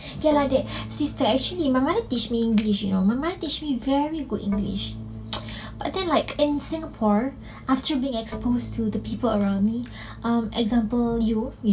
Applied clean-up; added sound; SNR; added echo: none; Organ; 14 dB; reverberation time 0.2 s.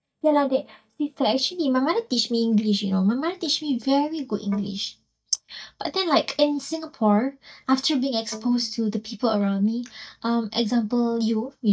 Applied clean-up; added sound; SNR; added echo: neural mask model DeepFilterNet 3.